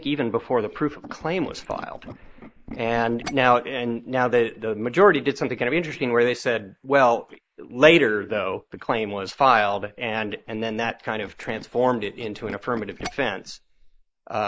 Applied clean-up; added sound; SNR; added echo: neural mask model Resemble Enhance denoiser.